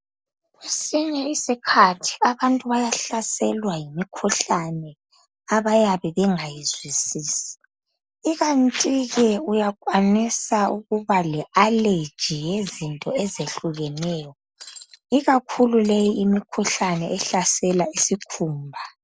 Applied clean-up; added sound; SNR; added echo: neural separator model SepFormer DNS4.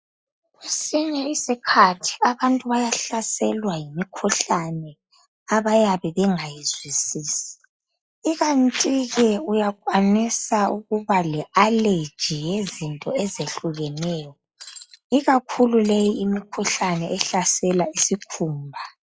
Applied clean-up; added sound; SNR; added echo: classical method log-MMSE.